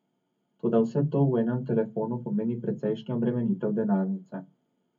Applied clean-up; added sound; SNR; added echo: none; none; none; reverberation time 0.3 s.